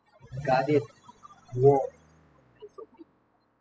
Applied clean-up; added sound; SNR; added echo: classical method spectral subtraction.